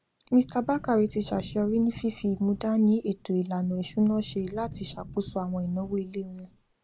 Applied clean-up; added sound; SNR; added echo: none; Sliding door; 18 dB; none.